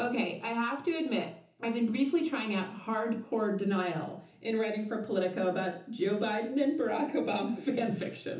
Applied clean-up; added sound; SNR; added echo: none; none; none; reverberation time 0.7 s.